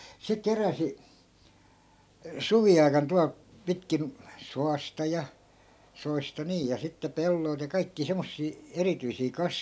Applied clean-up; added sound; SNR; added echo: none; none; none; none.